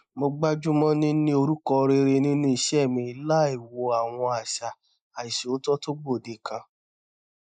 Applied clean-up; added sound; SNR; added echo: neural mask model Resemble Enhance denoiser.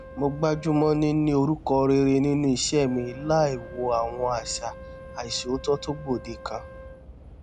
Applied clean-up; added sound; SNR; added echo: none; Wind instrument, woodwind instrument + Subway, metro, underground / Train; 16 dB; none.